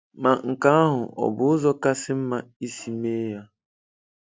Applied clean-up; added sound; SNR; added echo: none; none; none; none.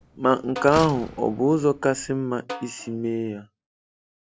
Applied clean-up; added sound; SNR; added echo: none; Snare drum + Slam; 14 dB; none.